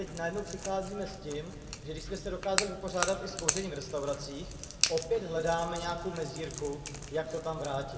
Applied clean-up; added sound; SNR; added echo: none; Crack / Crackle; 4 dB; reverberation time 2.1 s.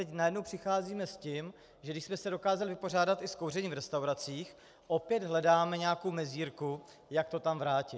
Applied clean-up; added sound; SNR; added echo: none; none; none; none.